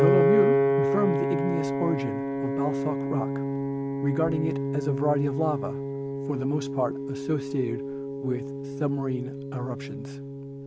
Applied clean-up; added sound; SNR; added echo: none; Piano; -2 dB; none.